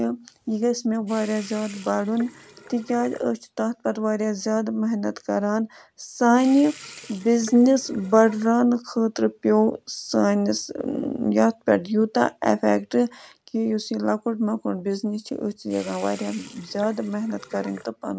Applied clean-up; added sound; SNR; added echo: none; Sink (filling or washing) / Water tap, faucet; 20 dB; none.